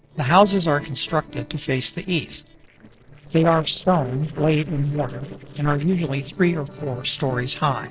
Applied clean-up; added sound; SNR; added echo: neural separator model SepFormer DNS4.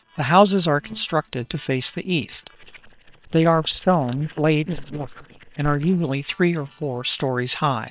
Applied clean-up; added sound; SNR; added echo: neural separator model SepFormer WHAM!.